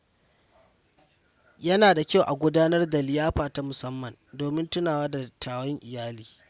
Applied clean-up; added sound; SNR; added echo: none; none; none; none.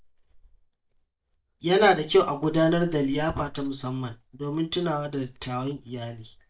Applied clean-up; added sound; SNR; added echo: neural mask model DeepFilterNet 3.